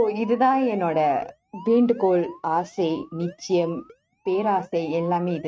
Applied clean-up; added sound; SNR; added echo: neural mask model RNNoise.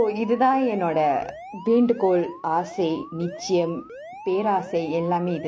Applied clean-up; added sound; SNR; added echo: none; Alarm; 17 dB; none.